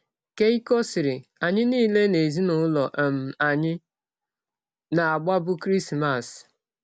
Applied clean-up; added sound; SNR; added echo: none; none; none; none.